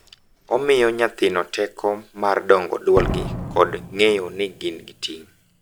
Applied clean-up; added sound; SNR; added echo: none; Slam; 12 dB; none.